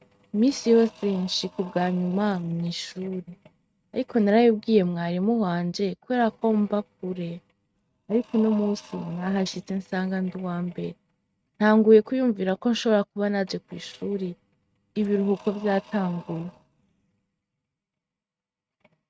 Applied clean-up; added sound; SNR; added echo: neural mask model RNNoise.